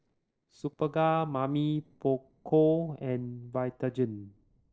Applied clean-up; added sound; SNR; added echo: neural separator model SepFormer DNS4.